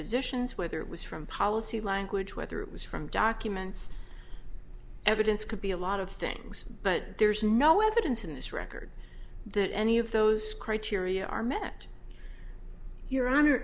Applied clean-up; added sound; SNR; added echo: none; none; none; none.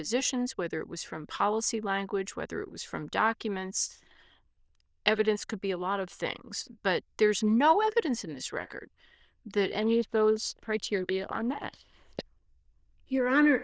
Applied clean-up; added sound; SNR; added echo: neural diffusion model UNIVERSE++.